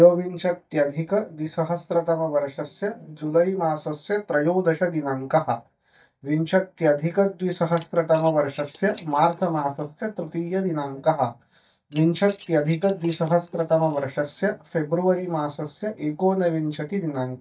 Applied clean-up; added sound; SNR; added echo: neural mask model DeepFilterNet 3.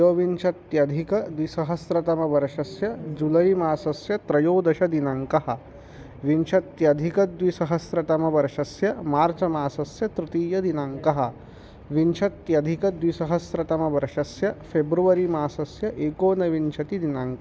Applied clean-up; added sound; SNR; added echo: none; none; none; none.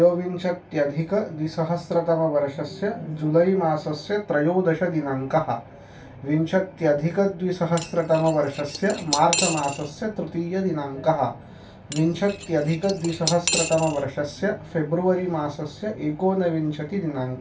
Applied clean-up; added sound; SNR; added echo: none; Cutlery, silverware / Dishes, pots, and pans; 7 dB; reverberation time 0.2 s.